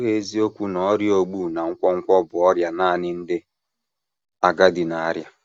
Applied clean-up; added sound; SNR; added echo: none; none; none; none.